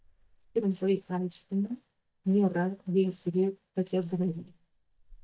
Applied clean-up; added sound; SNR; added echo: neural mask model DeepFilterNet 3.